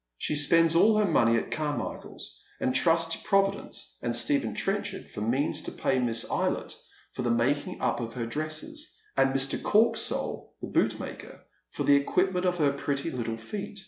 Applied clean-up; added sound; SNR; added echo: none; none; none; none.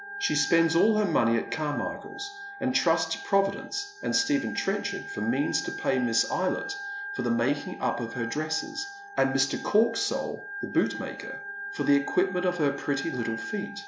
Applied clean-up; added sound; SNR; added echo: none; Organ; 11 dB; none.